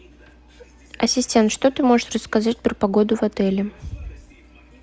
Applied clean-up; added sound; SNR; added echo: none; none; none; none.